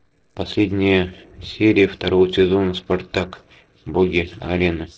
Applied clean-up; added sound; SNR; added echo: neural separator model SepFormer DNS4.